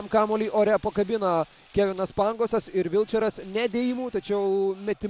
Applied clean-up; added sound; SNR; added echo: none; none; none; none.